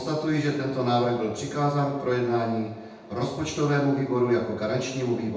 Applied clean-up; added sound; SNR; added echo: none; none; none; reverberation time 0.8 s.